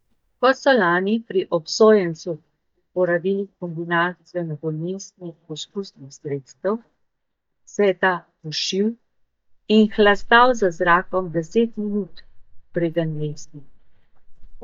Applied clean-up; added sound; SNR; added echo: neural mask model DeepFilterNet 3.